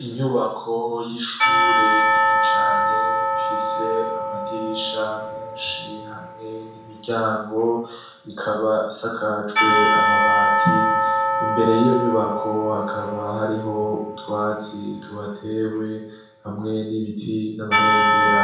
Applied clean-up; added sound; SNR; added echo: none; Church bell / Percussion; -3 dB; reverberation time 0.6 s.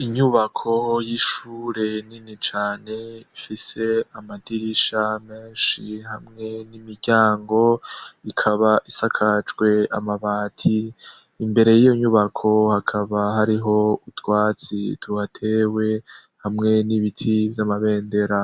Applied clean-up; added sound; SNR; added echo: none; none; none; none.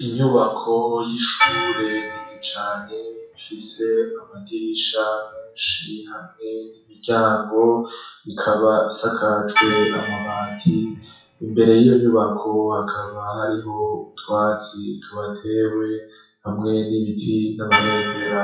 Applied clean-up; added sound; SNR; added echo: classical method WPE with log-MMSE.